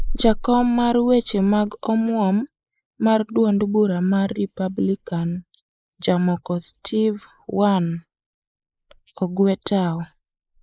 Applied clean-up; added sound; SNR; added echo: neural mask model Resemble Enhance denoiser.